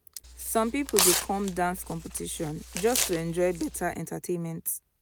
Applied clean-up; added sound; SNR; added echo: none; Tearing; 3 dB; none.